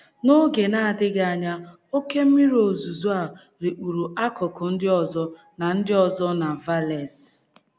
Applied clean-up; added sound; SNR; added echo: none; none; none; none.